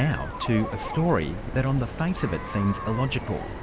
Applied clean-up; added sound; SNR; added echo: none; Bird vocalization, bird call, bird song + Chatter; 7 dB; none.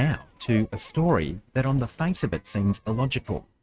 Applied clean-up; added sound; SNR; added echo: neural mask model RNNoise.